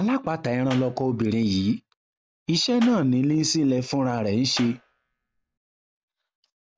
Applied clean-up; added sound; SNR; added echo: none; Clapping; 17 dB; none.